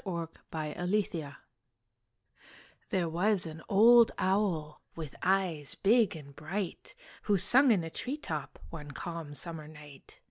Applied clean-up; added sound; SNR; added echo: none; none; none; none.